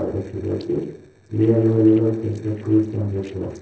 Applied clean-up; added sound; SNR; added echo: neural separator model SepFormer DNS4.